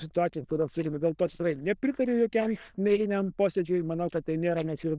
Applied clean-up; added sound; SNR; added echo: neural diffusion model UNIVERSE++.